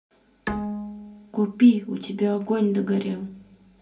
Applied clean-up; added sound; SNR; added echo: none; Bowed string instrument; 12 dB; reverberation time 0.3 s.